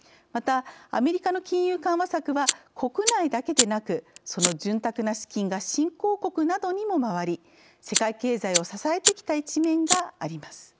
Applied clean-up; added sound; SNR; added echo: none; Fire; 2 dB; none.